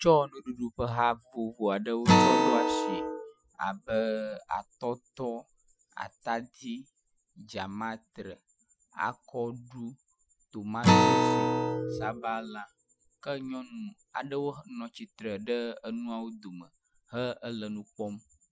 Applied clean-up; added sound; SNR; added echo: classical method Wiener filter.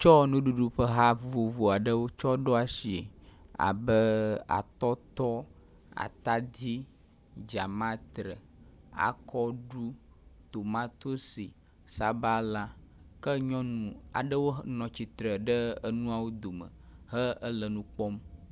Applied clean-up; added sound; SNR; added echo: none; none; none; none.